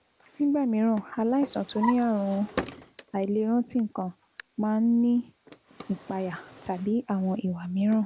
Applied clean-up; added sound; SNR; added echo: none; Drawer open or close; 15 dB; none.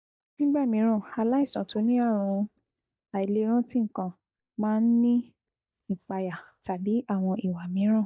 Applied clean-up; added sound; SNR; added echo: neural mask model DeepFilterNet 3.